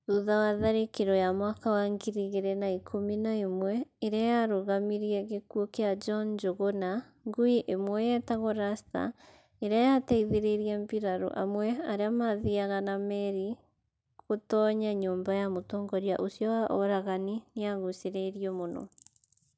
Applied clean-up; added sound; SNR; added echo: none; none; none; none.